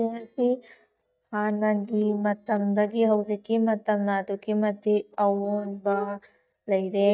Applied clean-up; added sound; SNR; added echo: neural mask model DeepFilterNet 3.